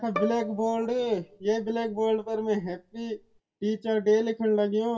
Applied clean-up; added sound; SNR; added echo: none; Bowed string instrument; 13 dB; reverberation time 0.2 s.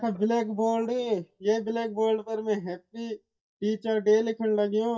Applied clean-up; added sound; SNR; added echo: neural mask model DeepFilterNet 3.